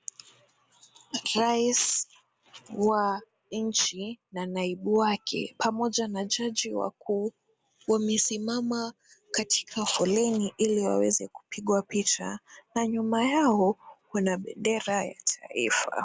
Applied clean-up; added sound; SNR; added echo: none; none; none; none.